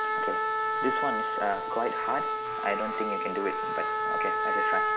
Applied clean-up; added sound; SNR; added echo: none; Trumpet; -4 dB; none.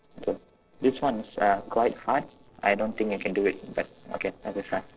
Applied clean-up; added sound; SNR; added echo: neural separator model SepFormer DNS4.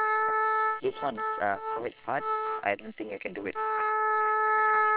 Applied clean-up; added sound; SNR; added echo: neural separator model SepFormer WHAM!.